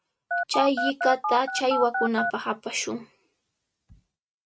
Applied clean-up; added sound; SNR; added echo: neural mask model RNNoise.